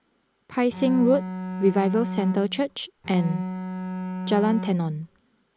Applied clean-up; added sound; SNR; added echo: none; Bowed string instrument; 6 dB; none.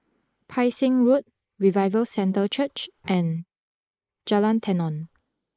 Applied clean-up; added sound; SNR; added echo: neural mask model Resemble Enhance denoiser.